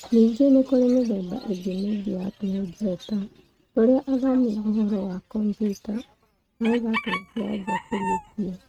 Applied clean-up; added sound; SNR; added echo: neural mask model RNNoise.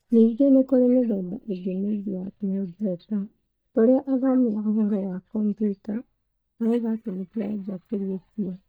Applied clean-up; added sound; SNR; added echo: neural mask model DeepFilterNet 3.